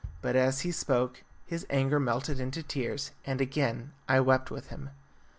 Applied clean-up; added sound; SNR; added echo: none; Bass drum; 20 dB; none.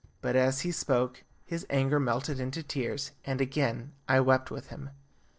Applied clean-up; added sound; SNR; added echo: neural separator model SepFormer DNS4.